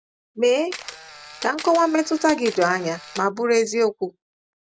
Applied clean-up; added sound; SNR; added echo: none; Camera; 15 dB; none.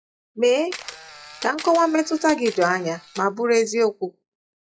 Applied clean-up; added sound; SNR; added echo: classical method log-MMSE.